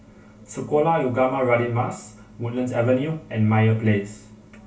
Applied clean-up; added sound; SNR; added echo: none; none; none; reverberation time 0.2 s.